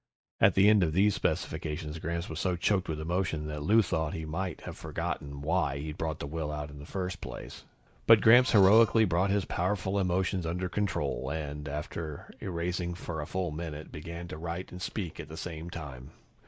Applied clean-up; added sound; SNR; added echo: neural mask model DeepFilterNet 3.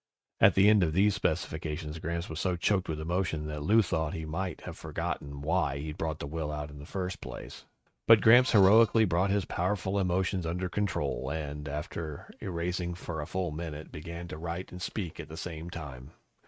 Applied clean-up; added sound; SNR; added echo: neural mask model RNNoise.